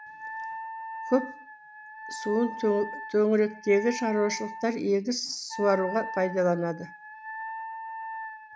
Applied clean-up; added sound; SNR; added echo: none; Wind instrument, woodwind instrument; 10 dB; none.